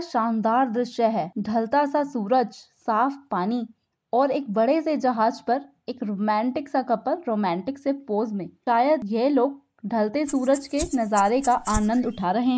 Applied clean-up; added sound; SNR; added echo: neural mask model Resemble Enhance denoiser.